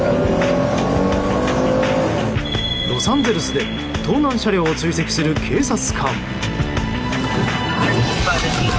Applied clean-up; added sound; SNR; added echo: none; none; none; none.